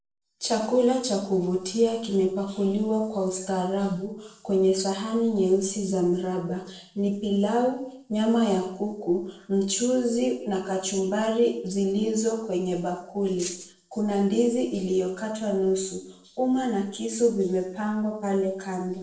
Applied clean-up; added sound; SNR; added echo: neural separator model SepFormer DNS4.